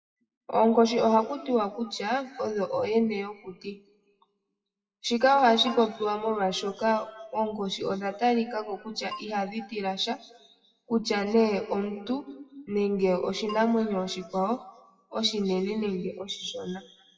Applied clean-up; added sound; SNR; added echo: classical method WPE with log-MMSE.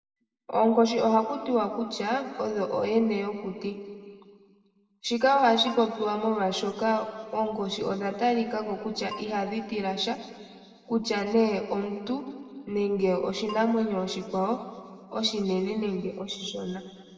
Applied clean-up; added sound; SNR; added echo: none; Keyboard (musical); 18 dB; reverberation time 1.9 s.